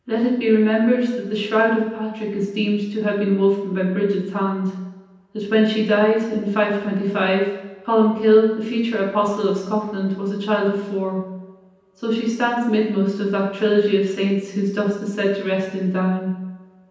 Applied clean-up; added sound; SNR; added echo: none; none; none; reverberation time 0.9 s.